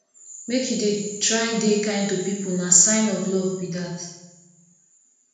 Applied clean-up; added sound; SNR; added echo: none; none; none; reverberation time 1.0 s.